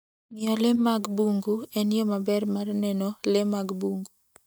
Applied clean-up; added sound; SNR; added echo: neural mask model DeepFilterNet 3.